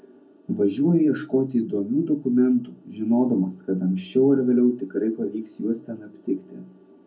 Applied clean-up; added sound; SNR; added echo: none; none; none; reverberation time 0.4 s.